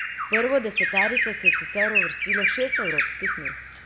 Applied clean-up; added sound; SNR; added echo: none; Bird vocalization, bird call, bird song; -5 dB; none.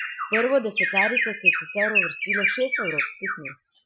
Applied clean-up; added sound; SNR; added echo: classical method Wiener filter.